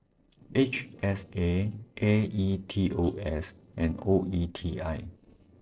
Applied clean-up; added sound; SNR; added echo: neural separator model SepFormer DNS4.